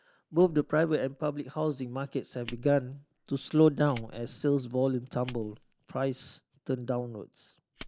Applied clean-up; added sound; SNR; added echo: neural mask model DeepFilterNet 3.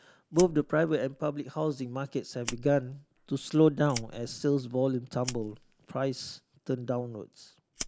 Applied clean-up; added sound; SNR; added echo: none; Fire; 16 dB; none.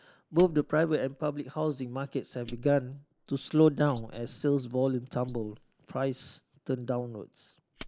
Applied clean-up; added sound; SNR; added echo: neural mask model Resemble Enhance denoiser.